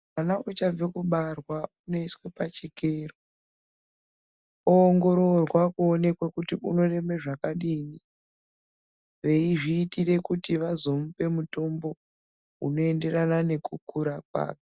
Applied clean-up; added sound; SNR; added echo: none; none; none; none.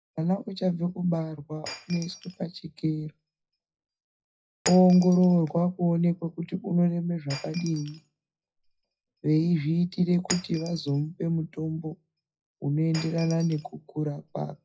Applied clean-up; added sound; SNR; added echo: classical method WPE with log-MMSE.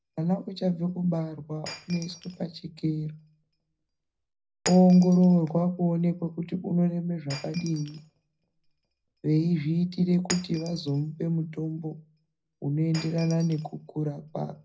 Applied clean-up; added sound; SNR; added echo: none; Shatter; 19 dB; reverberation time 0.4 s.